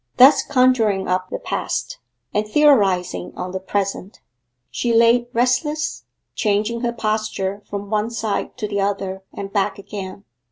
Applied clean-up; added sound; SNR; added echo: none; none; none; none.